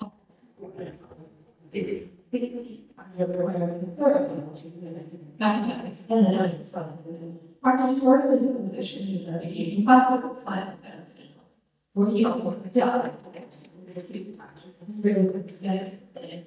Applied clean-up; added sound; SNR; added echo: neural mask model DeepFilterNet 3.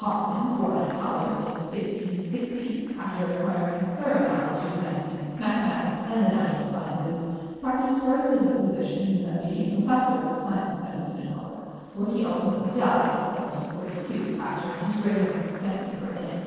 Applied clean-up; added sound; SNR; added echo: neural separator model SepFormer DNS4.